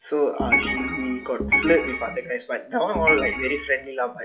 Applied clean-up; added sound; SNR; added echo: classical method log-MMSE.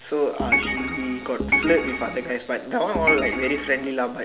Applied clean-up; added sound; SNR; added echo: none; Organ; 1 dB; none.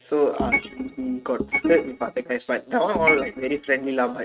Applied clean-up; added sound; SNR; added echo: neural mask model RNNoise.